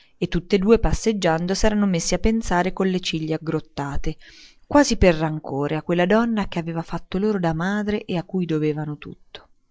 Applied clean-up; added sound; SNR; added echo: none; none; none; none.